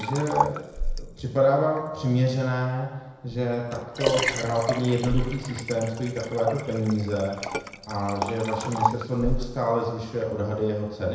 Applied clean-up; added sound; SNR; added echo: none; Liquid; 5 dB; reverberation time 1.0 s.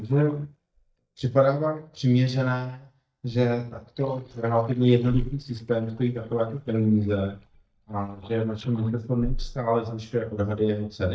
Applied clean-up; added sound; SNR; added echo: neural mask model DeepFilterNet 3.